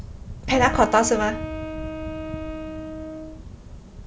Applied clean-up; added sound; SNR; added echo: none; Wind instrument, woodwind instrument; 9 dB; none.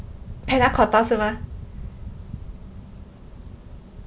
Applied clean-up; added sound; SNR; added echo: none; none; none; none.